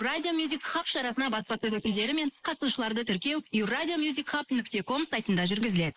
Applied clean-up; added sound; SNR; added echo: neural mask model Resemble Enhance denoiser.